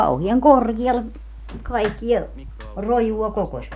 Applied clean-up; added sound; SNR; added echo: none; none; none; none.